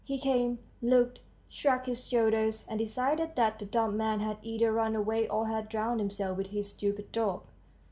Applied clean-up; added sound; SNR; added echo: none; none; none; none.